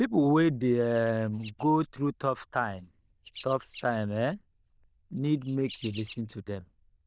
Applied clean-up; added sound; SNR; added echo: neural diffusion model UNIVERSE++.